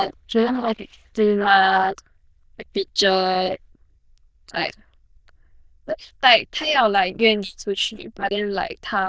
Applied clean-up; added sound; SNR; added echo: neural diffusion model UNIVERSE++.